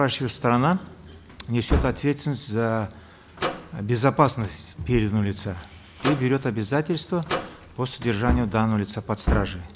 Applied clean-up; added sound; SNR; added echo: none; Microwave oven + Wood; 7 dB; none.